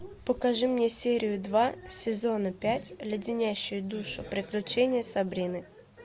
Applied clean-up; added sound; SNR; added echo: none; none; none; none.